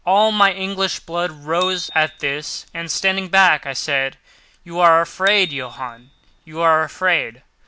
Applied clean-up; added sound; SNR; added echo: none; Bicycle bell; 15 dB; none.